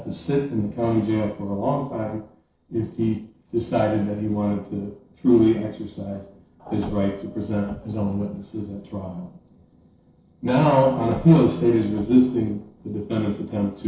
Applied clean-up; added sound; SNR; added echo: neural separator model SepFormer DNS4.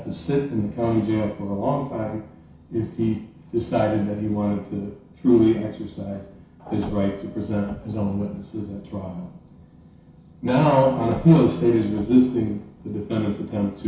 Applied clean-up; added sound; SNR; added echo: none; Printer; 16 dB; reverberation time 0.6 s.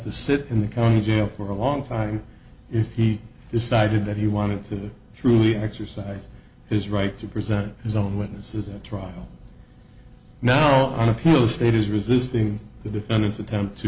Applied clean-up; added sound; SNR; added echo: none; none; none; none.